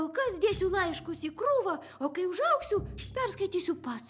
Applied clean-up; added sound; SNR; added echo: none; Tambourine; 7 dB; none.